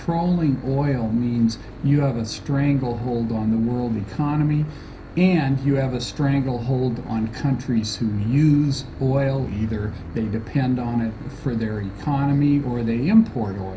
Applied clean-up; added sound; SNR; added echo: none; Engine / Boat, Water vehicle; 16 dB; reverberation time 0.5 s.